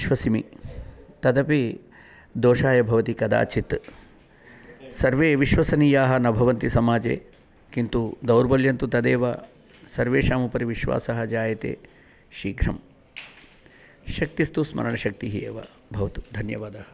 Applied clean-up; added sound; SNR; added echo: none; none; none; none.